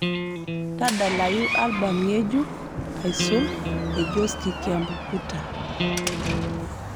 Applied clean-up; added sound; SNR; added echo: none; Electric guitar + Door; 1 dB; none.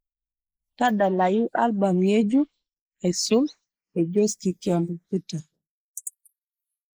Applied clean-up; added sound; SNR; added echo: neural mask model Resemble Enhance denoiser.